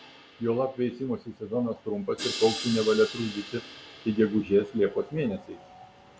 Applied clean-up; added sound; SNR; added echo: none; Crash cymbal; 13 dB; none.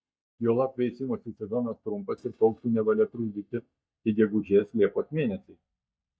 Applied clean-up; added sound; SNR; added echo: neural mask model DeepFilterNet 3.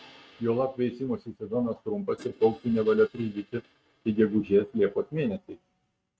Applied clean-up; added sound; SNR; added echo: neural mask model RNNoise.